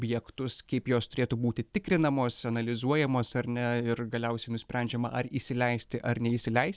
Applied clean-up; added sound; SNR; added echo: none; none; none; none.